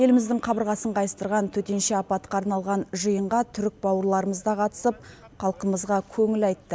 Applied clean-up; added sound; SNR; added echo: none; none; none; none.